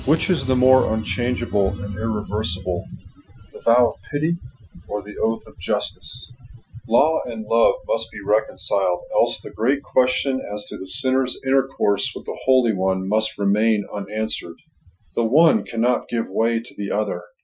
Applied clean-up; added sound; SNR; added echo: classical method Wiener filter.